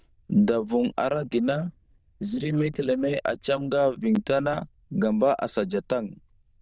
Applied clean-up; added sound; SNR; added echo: neural diffusion model UNIVERSE++.